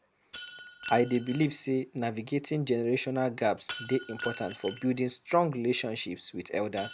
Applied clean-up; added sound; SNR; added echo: none; Shatter; 15 dB; none.